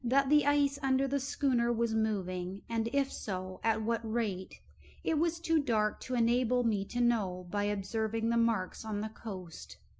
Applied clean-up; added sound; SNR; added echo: none; none; none; none.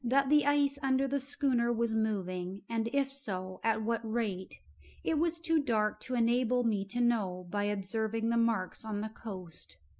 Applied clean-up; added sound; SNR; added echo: neural mask model Resemble Enhance denoiser.